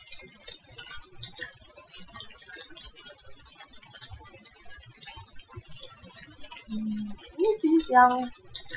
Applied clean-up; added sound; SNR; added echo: classical method Wiener filter.